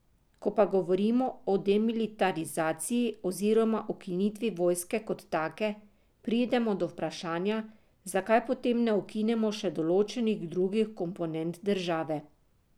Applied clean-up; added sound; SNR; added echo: none; none; none; none.